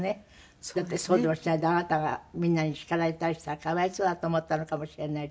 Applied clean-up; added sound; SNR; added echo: none; none; none; none.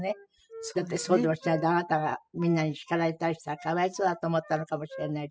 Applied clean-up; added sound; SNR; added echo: classical method spectral subtraction.